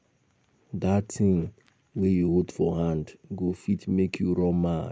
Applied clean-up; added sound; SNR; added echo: none; none; none; none.